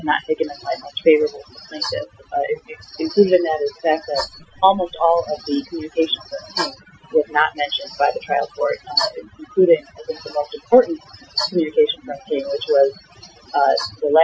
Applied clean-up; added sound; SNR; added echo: classical method Wiener filter.